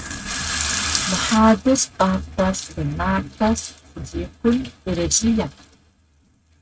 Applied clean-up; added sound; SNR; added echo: neural mask model RNNoise.